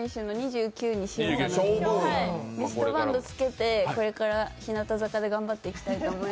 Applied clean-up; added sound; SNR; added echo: none; none; none; none.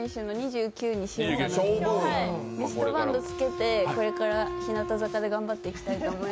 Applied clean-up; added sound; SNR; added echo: none; Wind instrument, woodwind instrument; 10 dB; none.